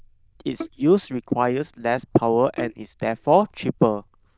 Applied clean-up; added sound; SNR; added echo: neural diffusion model UNIVERSE++.